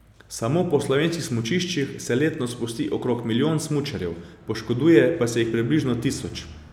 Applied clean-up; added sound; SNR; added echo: none; none; none; none.